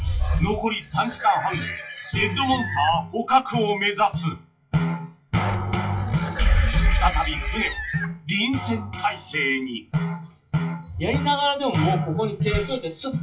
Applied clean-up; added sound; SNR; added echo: classical method WPE with log-MMSE.